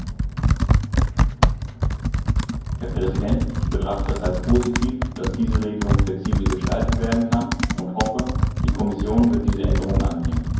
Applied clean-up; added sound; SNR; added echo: none; Computer keyboard; -4 dB; reverberation time 0.9 s.